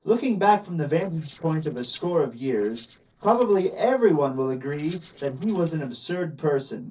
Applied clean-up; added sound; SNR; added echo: neural separator model SepFormer DNS4.